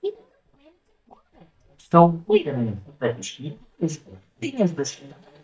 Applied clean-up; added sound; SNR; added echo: neural mask model DeepFilterNet 3.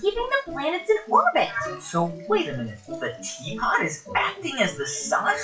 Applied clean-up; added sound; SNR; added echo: classical method WPE with log-MMSE.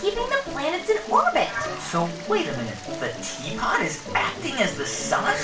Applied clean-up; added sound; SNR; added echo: none; Stream; 16 dB; reverberation time 0.3 s.